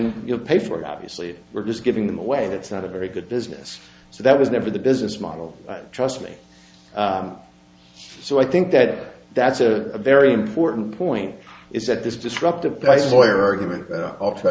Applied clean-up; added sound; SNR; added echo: none; none; none; none.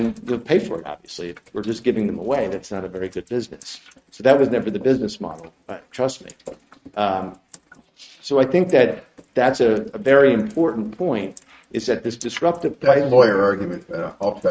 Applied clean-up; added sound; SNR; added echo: neural mask model RNNoise.